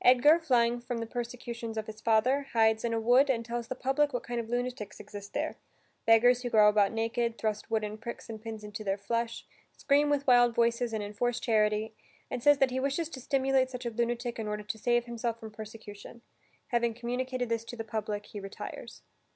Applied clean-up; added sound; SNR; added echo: none; none; none; none.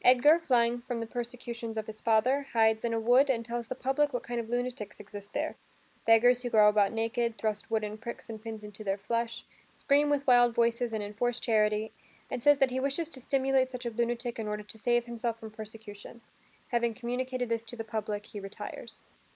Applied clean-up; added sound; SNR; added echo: neural mask model Resemble Enhance denoiser.